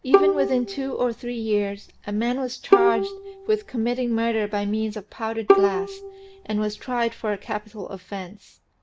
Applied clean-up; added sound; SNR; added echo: none; Bowed string instrument; -1 dB; none.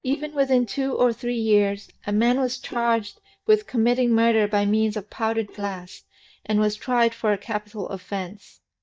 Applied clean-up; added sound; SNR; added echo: neural mask model DeepFilterNet 3.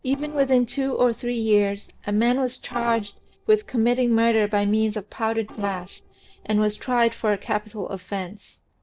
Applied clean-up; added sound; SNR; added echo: neural separator model SepFormer DNS4.